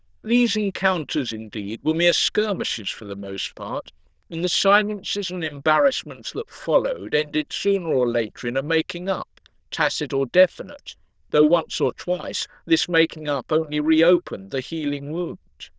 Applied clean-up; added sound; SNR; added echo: neural diffusion model UNIVERSE++.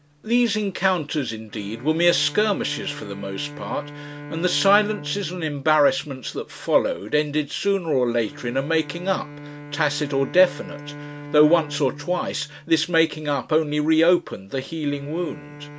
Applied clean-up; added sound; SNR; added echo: none; Bowed string instrument; 16 dB; none.